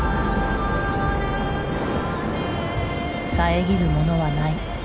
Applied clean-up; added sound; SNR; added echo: none; none; none; none.